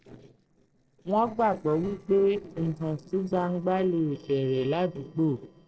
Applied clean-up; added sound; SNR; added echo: neural separator model SepFormer DNS4.